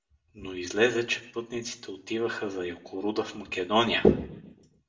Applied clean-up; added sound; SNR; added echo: none; none; none; reverberation time 0.5 s.